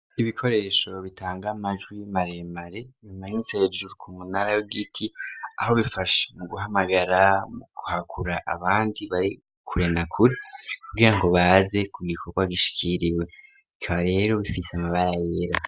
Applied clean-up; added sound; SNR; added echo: none; none; none; none.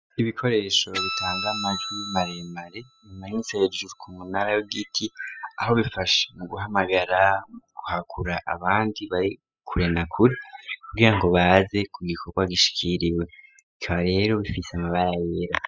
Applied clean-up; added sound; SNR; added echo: classical method spectral subtraction.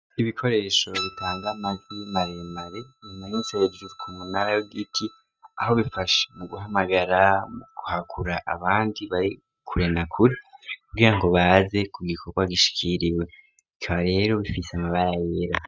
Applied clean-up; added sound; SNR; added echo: neural mask model RNNoise.